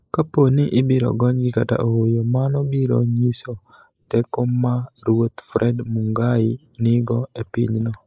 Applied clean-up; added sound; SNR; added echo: neural mask model Resemble Enhance denoiser.